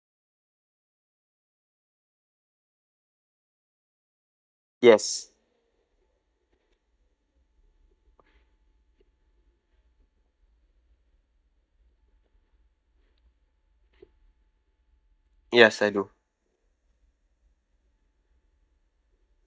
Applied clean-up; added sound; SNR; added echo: neural mask model DeepFilterNet 3.